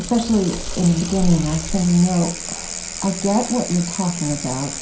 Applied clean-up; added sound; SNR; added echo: none; Bicycle; 7 dB; reverberation time 0.5 s.